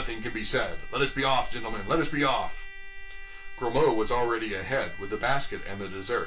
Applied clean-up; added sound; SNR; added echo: none; Trumpet; 17 dB; reverberation time 0.2 s.